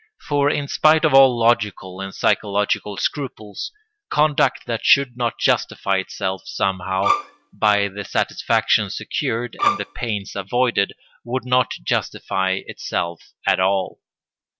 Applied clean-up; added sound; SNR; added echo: none; Bowed string instrument; 2 dB; none.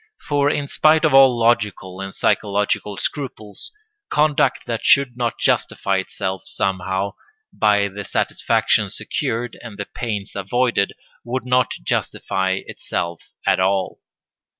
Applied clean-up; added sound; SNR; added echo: none; none; none; none.